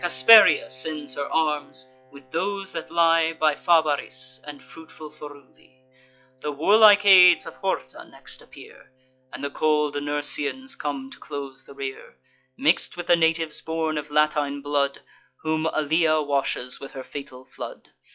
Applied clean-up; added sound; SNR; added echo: classical method log-MMSE.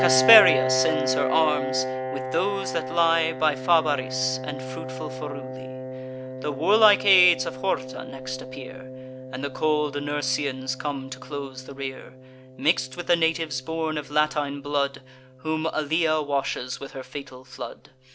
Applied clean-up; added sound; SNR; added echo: none; Piano; 6 dB; none.